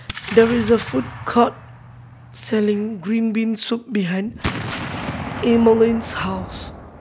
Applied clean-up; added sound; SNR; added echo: none; Explosion; 11 dB; none.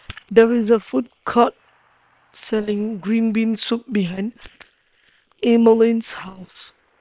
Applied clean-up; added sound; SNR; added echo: neural separator model SepFormer WHAM!.